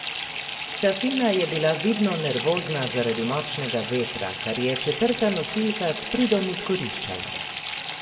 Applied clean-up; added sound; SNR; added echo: none; Fill (with liquid) / Bathtub (filling or washing); 6 dB; reverberation time 1.2 s.